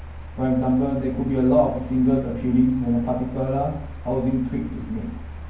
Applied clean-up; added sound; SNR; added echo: none; Mechanical fan; 12 dB; reverberation time 0.9 s.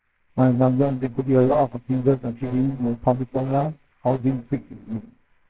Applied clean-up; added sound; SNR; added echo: neural separator model SepFormer WHAMR!.